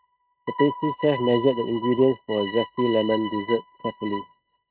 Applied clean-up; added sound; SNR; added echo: neural mask model RNNoise.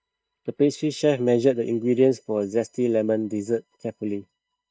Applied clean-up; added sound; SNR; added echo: neural mask model DeepFilterNet 3.